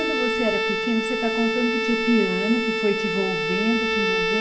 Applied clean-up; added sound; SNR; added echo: none; Bowed string instrument; -1 dB; reverberation time 0.7 s.